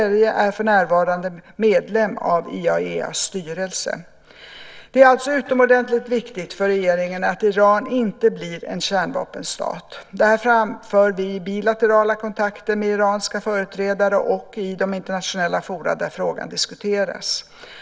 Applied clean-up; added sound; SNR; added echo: none; none; none; none.